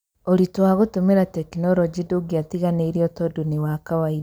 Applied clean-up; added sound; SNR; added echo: none; none; none; none.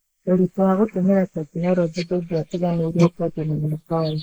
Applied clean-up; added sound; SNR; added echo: neural mask model Resemble Enhance denoiser.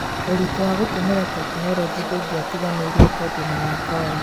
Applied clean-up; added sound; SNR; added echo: none; Fire + Tools; -2 dB; none.